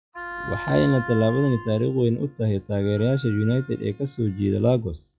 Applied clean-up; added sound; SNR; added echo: classical method log-MMSE.